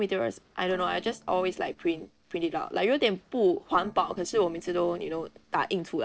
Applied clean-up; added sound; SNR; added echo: neural separator model SepFormer DNS4.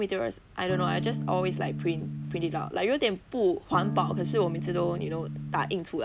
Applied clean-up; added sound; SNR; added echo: none; Electric guitar / Strum; 3 dB; none.